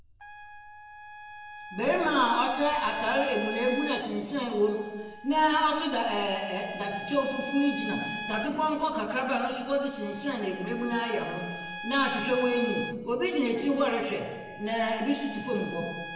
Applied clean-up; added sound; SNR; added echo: none; Trumpet; 11 dB; reverberation time 1.2 s.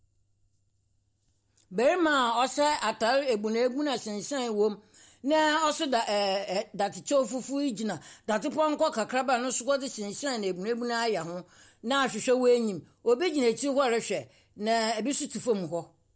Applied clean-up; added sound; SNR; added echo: none; none; none; none.